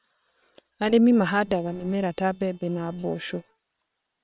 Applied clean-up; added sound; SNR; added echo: neural separator model SepFormer WHAM!.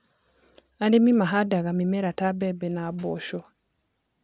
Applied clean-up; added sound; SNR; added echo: none; none; none; none.